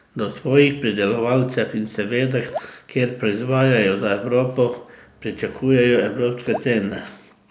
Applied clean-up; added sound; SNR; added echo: none; Raindrop / Drip; 13 dB; none.